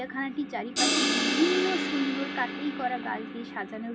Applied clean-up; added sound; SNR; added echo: none; Crash cymbal; 0 dB; reverberation time 0.3 s.